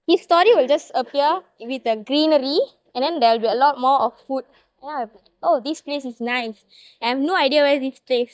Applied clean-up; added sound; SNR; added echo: neural mask model DeepFilterNet 3.